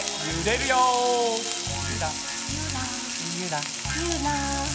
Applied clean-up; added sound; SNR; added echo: none; Frying (food); 5 dB; reverberation time 1.1 s.